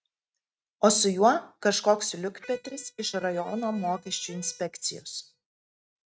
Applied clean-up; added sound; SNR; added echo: neural mask model RNNoise.